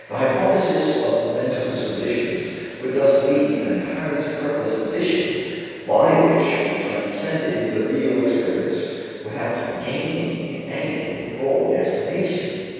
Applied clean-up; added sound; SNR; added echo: none; none; none; reverberation time 2.2 s.